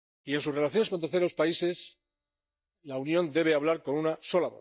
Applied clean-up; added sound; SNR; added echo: neural mask model DeepFilterNet 3.